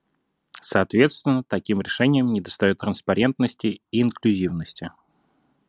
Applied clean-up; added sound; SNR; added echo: none; none; none; none.